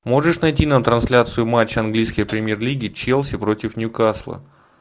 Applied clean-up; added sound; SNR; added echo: none; Hi-hat; 16 dB; none.